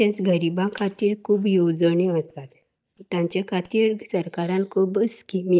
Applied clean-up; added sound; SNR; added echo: neural mask model DeepFilterNet 3.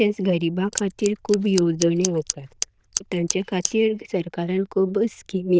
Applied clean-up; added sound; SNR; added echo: neural diffusion model UNIVERSE++.